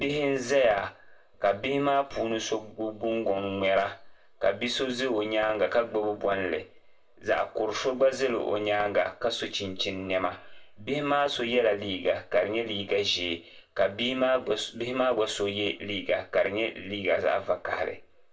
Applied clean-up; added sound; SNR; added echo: none; none; none; reverberation time 0.2 s.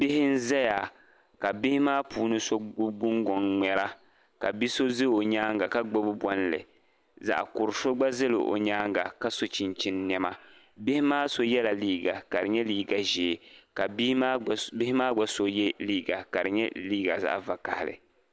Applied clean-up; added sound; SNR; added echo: none; none; none; none.